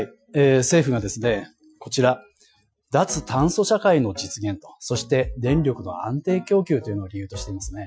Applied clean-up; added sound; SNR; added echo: classical method Wiener filter.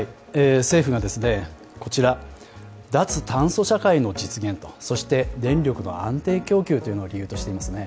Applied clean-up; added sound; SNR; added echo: none; none; none; none.